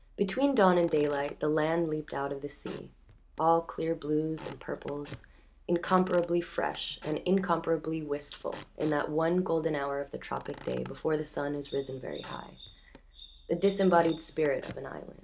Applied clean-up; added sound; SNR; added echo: none; Squeak / Wood + Bird vocalization, bird call, bird song; 19 dB; none.